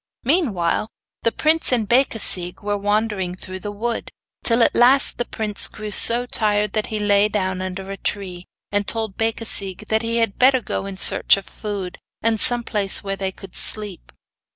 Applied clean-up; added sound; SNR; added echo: none; none; none; none.